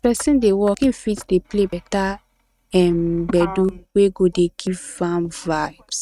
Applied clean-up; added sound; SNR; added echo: neural mask model RNNoise.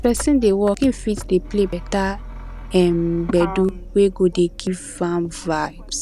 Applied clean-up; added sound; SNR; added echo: none; Motor vehicle (road); 12 dB; none.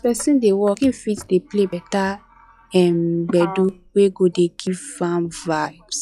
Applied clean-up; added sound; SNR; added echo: classical method log-MMSE.